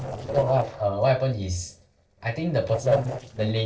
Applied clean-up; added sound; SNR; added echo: neural separator model SepFormer DNS4.